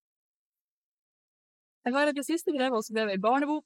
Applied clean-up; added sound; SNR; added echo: neural mask model Resemble Enhance denoiser.